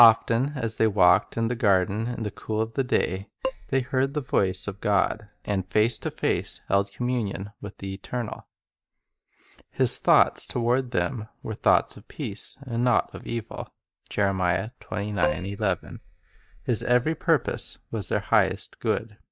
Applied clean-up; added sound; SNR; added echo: neural mask model DeepFilterNet 3.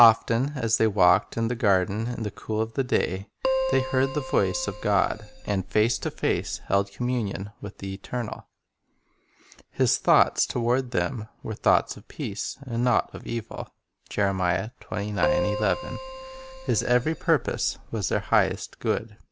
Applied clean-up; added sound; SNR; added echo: none; Keyboard (musical); 7 dB; none.